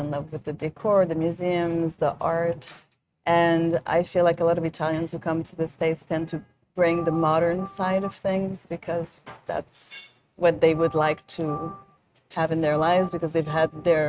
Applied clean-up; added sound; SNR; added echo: neural mask model RNNoise.